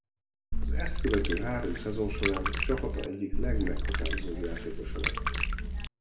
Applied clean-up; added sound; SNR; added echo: none; Water / Liquid; -5 dB; reverberation time 0.8 s.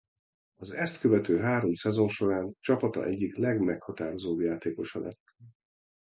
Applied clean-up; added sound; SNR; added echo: none; none; none; none.